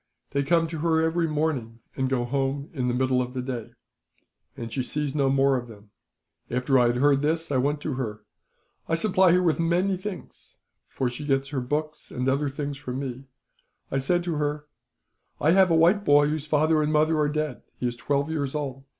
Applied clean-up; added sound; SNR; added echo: none; none; none; none.